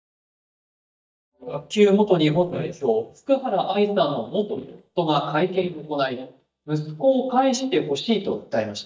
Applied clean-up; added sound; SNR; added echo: neural mask model DeepFilterNet 3.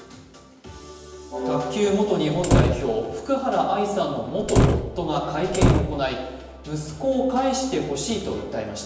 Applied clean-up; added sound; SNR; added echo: none; Slam; -3 dB; reverberation time 1.0 s.